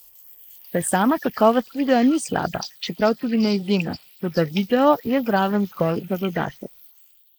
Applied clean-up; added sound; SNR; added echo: neural mask model Resemble Enhance denoiser.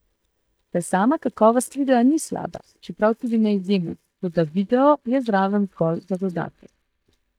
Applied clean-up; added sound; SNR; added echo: neural mask model DeepFilterNet 3.